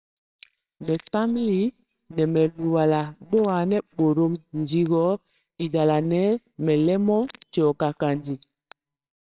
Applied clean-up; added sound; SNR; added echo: neural separator model SepFormer WHAMR!.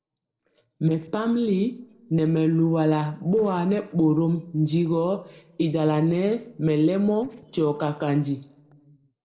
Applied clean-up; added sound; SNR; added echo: neural separator model SepFormer DNS4.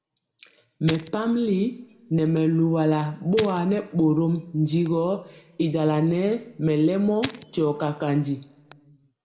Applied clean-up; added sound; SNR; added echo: none; Fire; 17 dB; reverberation time 1.0 s.